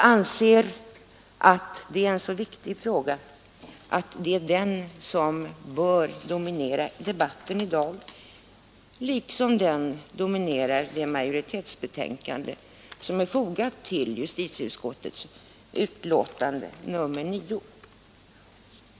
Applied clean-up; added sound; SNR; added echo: none; none; none; none.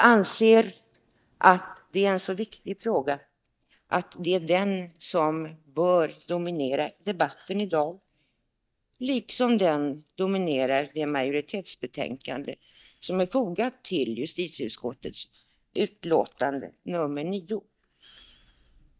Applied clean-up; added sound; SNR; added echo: neural mask model DeepFilterNet 3.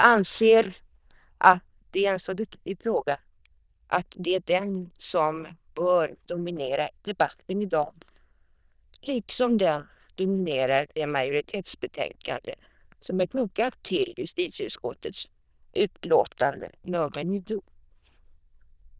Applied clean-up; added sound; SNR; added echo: neural diffusion model UNIVERSE++.